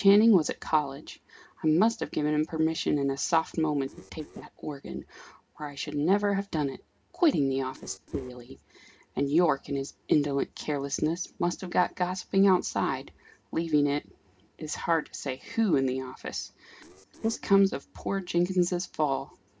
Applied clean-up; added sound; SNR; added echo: neural separator model SepFormer DNS4.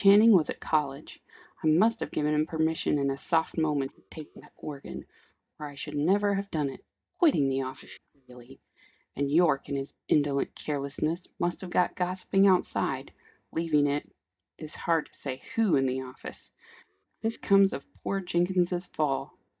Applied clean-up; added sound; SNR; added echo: neural mask model DeepFilterNet 3.